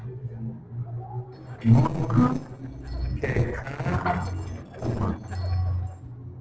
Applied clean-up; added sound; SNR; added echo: neural separator model SepFormer DNS4.